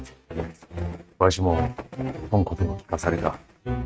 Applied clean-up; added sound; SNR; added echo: neural mask model RNNoise.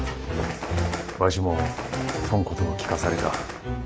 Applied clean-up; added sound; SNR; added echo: none; Bird; 7 dB; none.